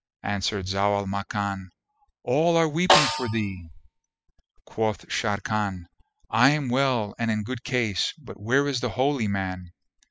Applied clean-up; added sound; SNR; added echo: classical method spectral subtraction.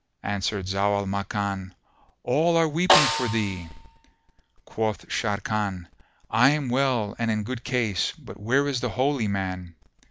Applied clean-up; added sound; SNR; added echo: none; Snare drum; 1 dB; none.